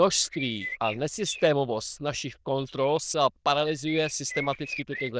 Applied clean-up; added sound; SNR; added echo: neural diffusion model UNIVERSE++.